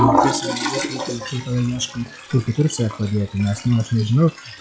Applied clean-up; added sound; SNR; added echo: classical method log-MMSE.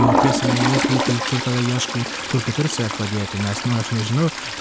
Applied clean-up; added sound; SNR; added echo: none; Toilet flush; 1 dB; none.